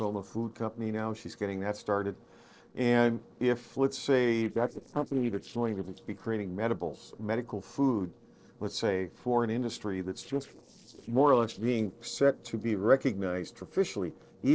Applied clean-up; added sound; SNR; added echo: neural separator model SepFormer DNS4.